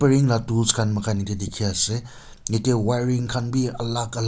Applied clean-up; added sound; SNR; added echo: none; none; none; none.